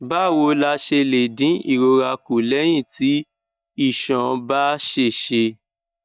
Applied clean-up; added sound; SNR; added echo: neural mask model DeepFilterNet 3.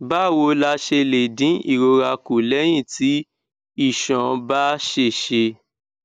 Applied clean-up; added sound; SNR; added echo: none; none; none; none.